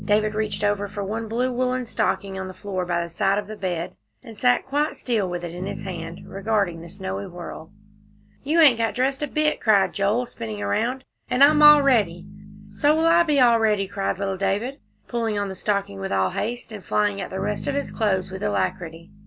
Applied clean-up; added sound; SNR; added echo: none; Bass guitar; 16 dB; none.